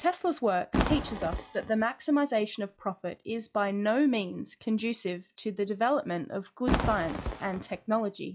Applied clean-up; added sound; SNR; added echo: classical method log-MMSE.